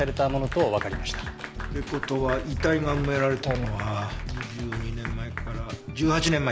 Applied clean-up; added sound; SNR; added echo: none; Applause / Clapping; 14 dB; none.